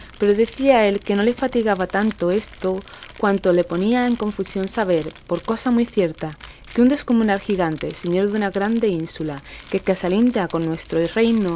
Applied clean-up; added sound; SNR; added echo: none; Crumpling, crinkling; 20 dB; none.